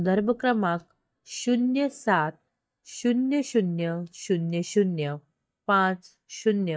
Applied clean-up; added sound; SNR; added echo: neural mask model DeepFilterNet 3.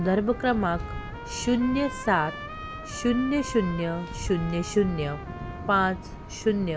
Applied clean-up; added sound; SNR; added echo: none; Trumpet + Thunder; 12 dB; none.